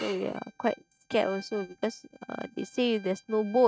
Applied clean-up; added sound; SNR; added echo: neural mask model RNNoise.